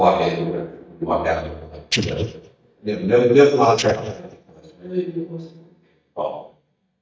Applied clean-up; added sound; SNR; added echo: neural mask model DeepFilterNet 3.